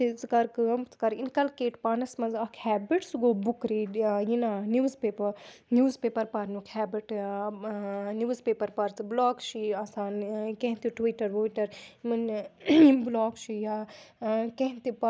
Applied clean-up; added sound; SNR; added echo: none; none; none; none.